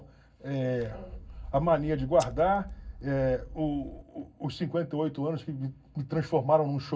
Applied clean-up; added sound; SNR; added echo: none; Scissors; 13 dB; reverberation time 0.4 s.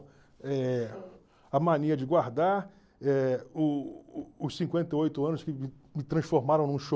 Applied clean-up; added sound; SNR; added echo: none; none; none; none.